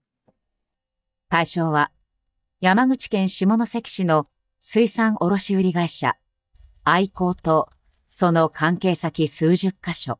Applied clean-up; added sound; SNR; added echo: neural mask model DeepFilterNet 3.